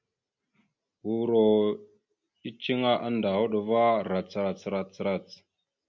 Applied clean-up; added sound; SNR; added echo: none; none; none; none.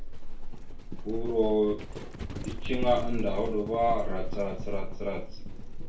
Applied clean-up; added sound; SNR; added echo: none; Livestock, farm animals, working animals; 0 dB; reverberation time 0.3 s.